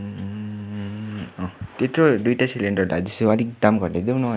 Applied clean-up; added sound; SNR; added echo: none; none; none; none.